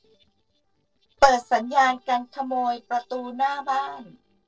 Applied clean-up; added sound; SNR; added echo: neural separator model SepFormer DNS4.